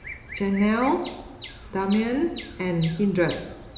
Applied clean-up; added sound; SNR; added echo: none; Bird vocalization, bird call, bird song; 15 dB; reverberation time 0.8 s.